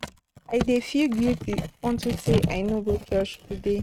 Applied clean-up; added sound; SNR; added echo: neural mask model RNNoise.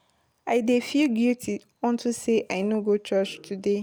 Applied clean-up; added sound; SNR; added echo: none; none; none; none.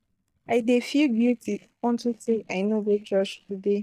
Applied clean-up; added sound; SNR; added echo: neural mask model DeepFilterNet 3.